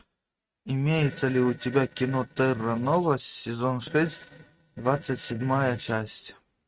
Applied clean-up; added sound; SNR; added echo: neural mask model RNNoise.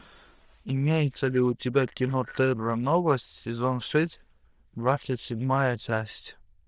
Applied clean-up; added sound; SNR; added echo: neural diffusion model UNIVERSE++.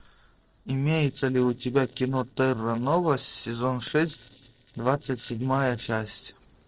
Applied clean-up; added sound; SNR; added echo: neural separator model SepFormer DNS4.